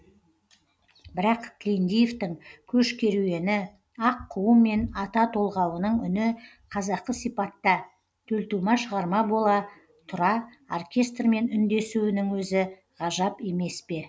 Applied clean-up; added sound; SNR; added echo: none; none; none; none.